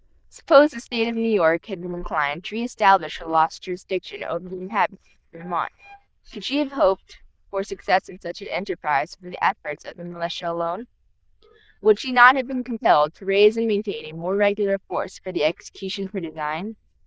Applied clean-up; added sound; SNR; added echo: neural diffusion model UNIVERSE++.